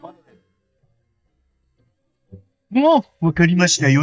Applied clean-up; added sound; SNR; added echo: neural mask model DeepFilterNet 3.